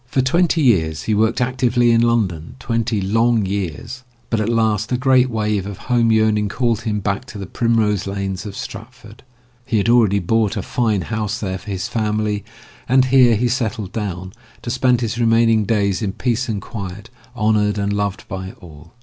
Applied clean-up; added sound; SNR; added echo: none; none; none; none.